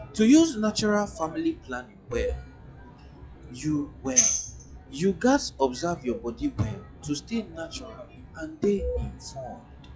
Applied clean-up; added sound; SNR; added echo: classical method log-MMSE.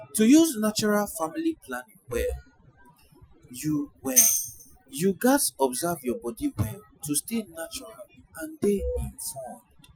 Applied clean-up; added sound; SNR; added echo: classical method Wiener filter.